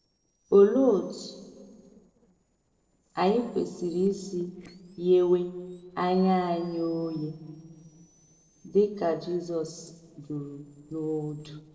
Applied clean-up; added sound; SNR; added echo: neural separator model SepFormer DNS4.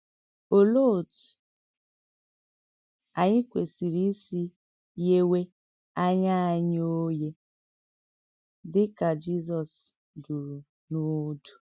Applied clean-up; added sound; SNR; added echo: none; none; none; none.